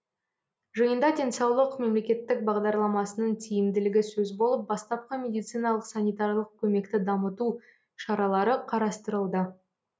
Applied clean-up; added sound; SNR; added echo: none; none; none; none.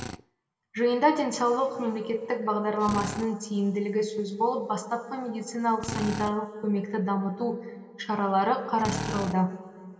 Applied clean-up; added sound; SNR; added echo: none; Drill; 13 dB; reverberation time 2.2 s.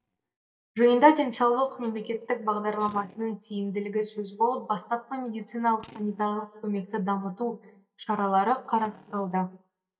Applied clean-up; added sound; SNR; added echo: neural mask model DeepFilterNet 3.